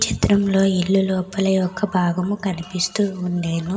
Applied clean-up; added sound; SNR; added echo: none; none; none; reverberation time 1.4 s.